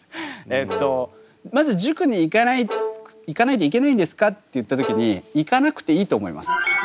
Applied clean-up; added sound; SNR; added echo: none; Bowed string instrument; 11 dB; none.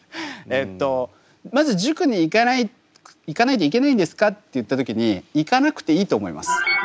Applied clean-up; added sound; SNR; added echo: none; none; none; none.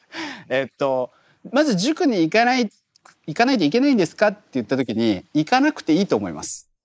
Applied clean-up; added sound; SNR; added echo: neural mask model Resemble Enhance denoiser.